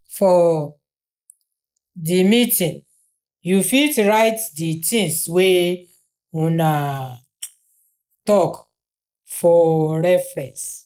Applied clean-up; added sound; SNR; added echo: neural mask model Resemble Enhance denoiser.